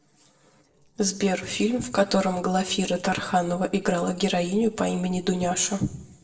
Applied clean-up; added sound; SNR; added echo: neural separator model SepFormer DNS4.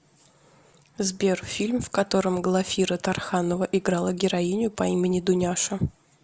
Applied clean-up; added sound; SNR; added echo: none; none; none; none.